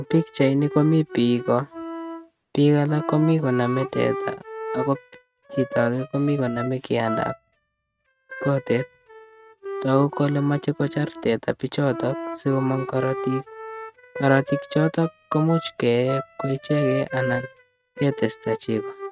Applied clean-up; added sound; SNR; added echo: neural mask model RNNoise.